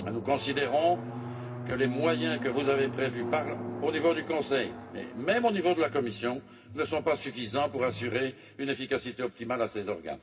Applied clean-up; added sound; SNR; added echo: none; Drum; 9 dB; reverberation time 0.4 s.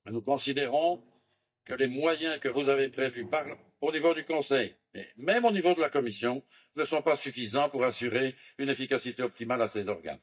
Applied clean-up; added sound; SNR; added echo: neural mask model DeepFilterNet 3.